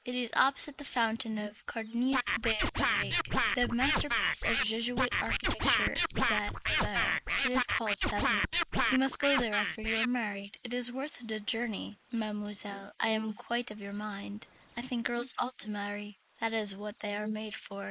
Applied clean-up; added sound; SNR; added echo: neural mask model Resemble Enhance denoiser.